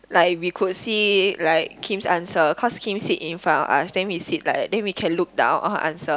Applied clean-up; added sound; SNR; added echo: none; none; none; none.